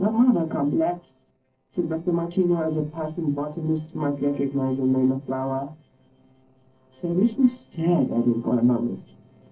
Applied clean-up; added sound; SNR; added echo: neural separator model SepFormer DNS4.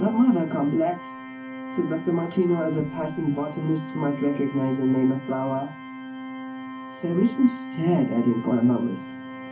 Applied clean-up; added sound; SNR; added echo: none; Organ; 12 dB; reverberation time 0.3 s.